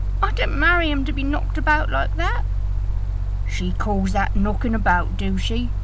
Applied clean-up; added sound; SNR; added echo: none; Mechanical fan; -3 dB; none.